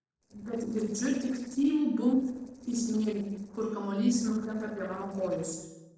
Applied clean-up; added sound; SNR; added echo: neural separator model SepFormer DNS4.